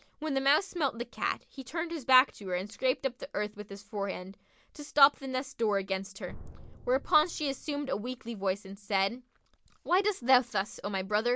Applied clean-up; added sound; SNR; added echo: none; Drum; 18 dB; none.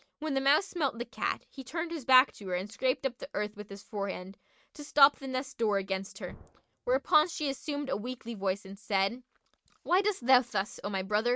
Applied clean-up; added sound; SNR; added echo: neural mask model RNNoise.